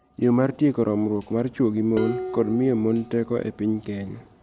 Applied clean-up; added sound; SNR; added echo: none; Dishes, pots, and pans + Tambourine; 14 dB; none.